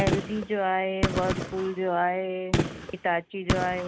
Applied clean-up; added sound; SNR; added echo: none; Gunshot, gunfire; 2 dB; none.